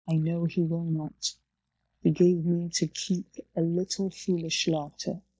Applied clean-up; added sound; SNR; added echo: neural mask model DeepFilterNet 3.